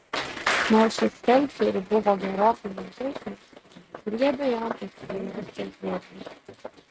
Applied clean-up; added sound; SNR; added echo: neural mask model RNNoise.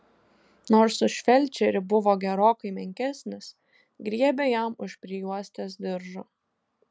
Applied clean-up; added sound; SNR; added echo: none; none; none; none.